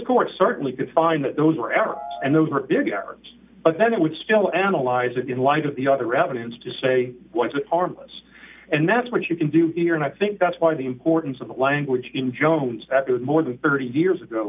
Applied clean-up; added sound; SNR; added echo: none; Piano; 12 dB; none.